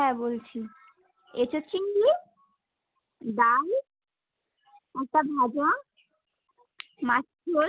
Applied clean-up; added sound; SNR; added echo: none; none; none; none.